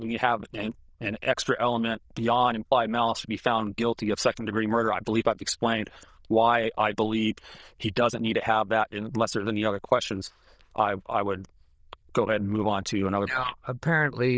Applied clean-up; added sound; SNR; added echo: neural diffusion model UNIVERSE++.